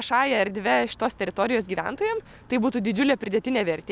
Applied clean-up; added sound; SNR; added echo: none; none; none; none.